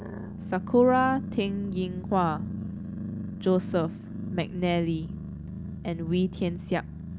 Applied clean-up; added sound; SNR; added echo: none; Growling; 8 dB; none.